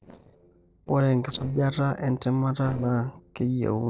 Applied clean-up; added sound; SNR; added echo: neural separator model SepFormer DNS4.